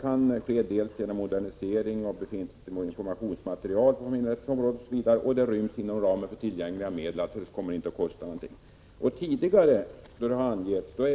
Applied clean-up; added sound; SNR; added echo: none; none; none; none.